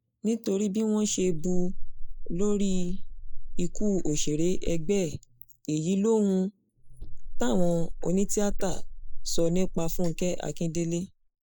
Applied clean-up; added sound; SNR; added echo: neural mask model Resemble Enhance denoiser.